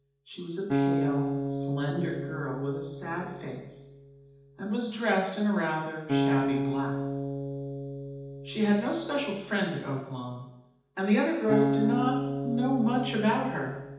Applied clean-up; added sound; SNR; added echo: none; Acoustic guitar; 2 dB; reverberation time 0.8 s.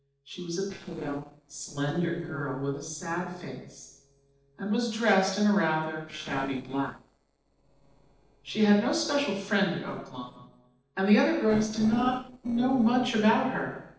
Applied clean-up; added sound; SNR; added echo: neural separator model SepFormer DNS4.